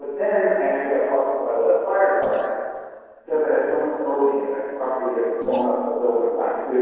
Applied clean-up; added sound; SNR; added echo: neural separator model SepFormer DNS4.